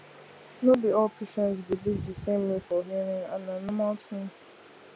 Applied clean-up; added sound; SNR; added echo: none; none; none; none.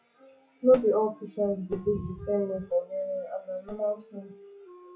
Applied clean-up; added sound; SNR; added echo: classical method WPE with log-MMSE.